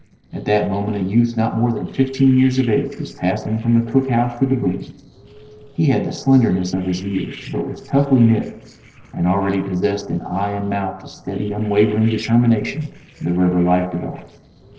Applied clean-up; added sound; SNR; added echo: neural separator model SepFormer DNS4.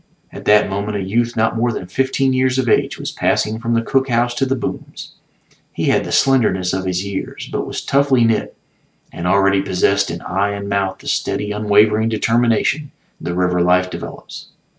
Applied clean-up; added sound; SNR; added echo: none; none; none; none.